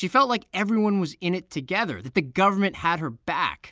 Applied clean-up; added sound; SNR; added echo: none; none; none; none.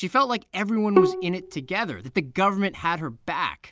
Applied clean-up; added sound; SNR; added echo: none; Bowed string instrument; 2 dB; none.